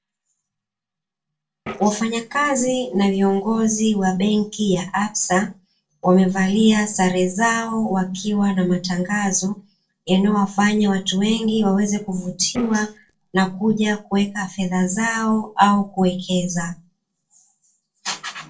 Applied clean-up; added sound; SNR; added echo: neural separator model SepFormer DNS4.